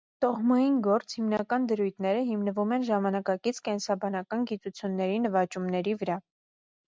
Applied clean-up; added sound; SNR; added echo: none; none; none; none.